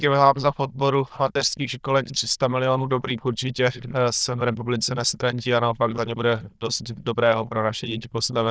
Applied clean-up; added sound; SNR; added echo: neural diffusion model UNIVERSE++.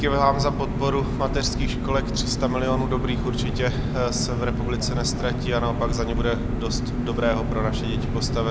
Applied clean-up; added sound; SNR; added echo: none; Engine; -1 dB; none.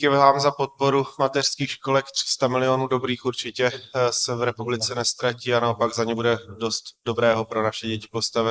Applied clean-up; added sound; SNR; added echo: neural mask model Resemble Enhance denoiser.